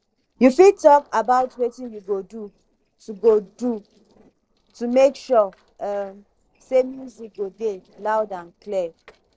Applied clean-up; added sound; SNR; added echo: neural separator model SepFormer DNS4.